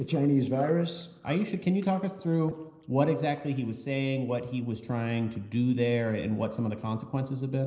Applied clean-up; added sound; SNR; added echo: neural separator model SepFormer DNS4.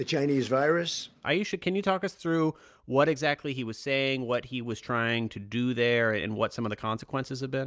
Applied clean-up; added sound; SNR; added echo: none; none; none; none.